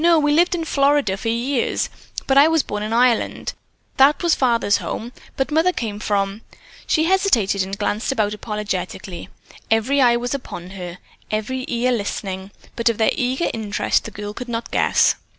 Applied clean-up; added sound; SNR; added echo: none; none; none; none.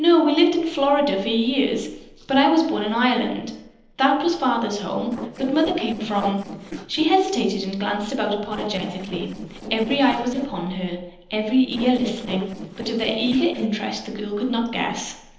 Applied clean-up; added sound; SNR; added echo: neural separator model SepFormer DNS4.